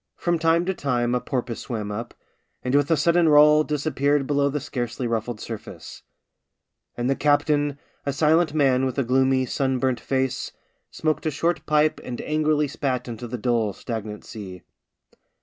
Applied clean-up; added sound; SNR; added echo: none; none; none; none.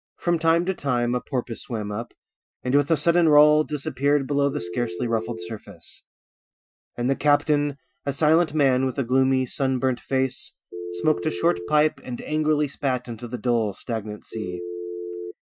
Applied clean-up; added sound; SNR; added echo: classical method Wiener filter.